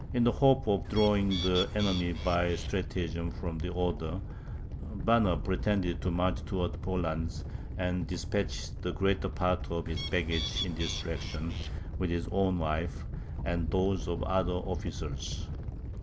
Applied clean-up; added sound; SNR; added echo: none; Animal + Bird; 5 dB; none.